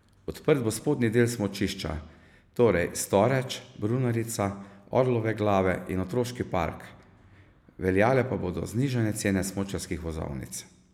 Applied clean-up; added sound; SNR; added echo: none; none; none; none.